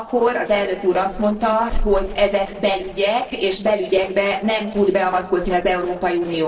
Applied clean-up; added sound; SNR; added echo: neural separator model SepFormer DNS4.